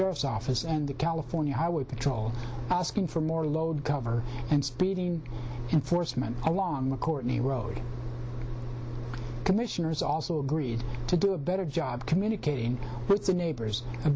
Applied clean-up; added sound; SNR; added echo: none; none; none; none.